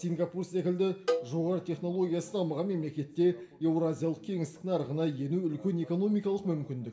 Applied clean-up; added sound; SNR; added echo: none; Cowbell; 7 dB; reverberation time 0.6 s.